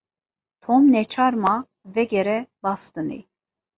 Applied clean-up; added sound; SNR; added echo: none; none; none; none.